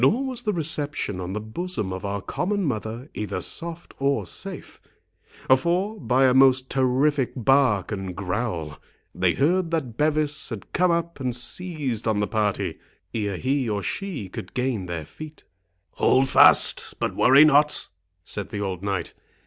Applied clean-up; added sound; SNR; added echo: none; none; none; none.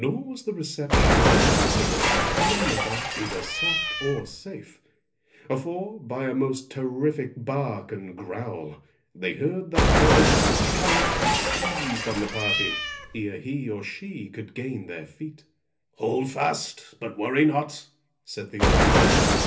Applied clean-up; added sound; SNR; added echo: none; Cat; -4 dB; reverberation time 0.3 s.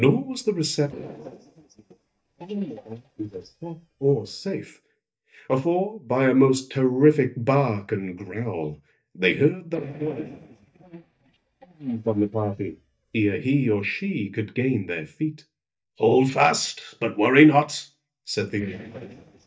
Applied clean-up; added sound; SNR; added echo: neural mask model DeepFilterNet 3.